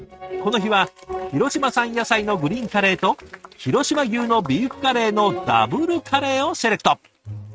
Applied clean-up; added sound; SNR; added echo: neural mask model RNNoise.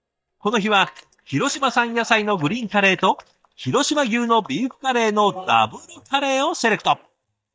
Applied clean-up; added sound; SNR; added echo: neural mask model DeepFilterNet 3.